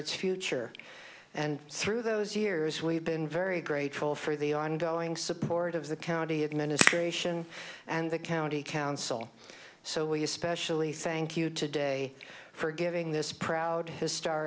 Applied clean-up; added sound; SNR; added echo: none; Crack / Crackle; -1 dB; none.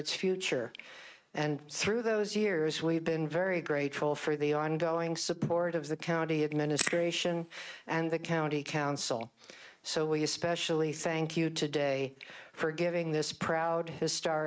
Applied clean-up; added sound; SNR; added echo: neural mask model RNNoise.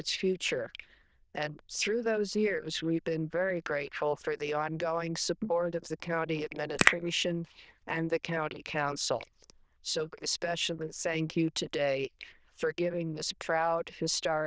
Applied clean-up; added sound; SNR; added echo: neural diffusion model UNIVERSE++.